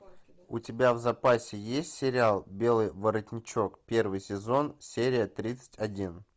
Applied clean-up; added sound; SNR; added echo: none; none; none; none.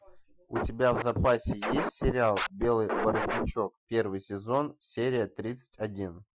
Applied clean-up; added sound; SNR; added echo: classical method Wiener filter.